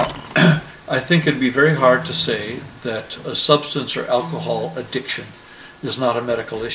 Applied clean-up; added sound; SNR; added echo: none; Coin (dropping) + Guitar; 17 dB; none.